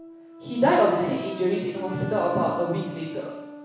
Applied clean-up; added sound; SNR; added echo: none; Brass instrument; 12 dB; reverberation time 1.1 s.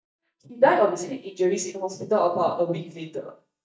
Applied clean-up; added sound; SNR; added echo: neural mask model DeepFilterNet 3.